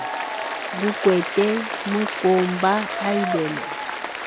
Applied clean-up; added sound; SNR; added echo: none; Applause; 5 dB; none.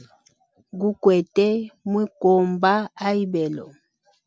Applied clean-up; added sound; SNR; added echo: none; none; none; none.